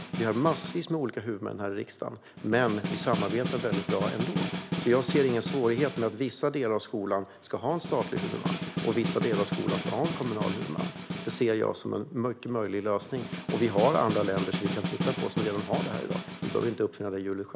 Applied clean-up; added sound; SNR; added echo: none; Snare drum; 5 dB; none.